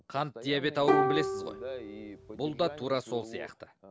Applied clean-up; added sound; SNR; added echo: none; Plucked string instrument; -1 dB; none.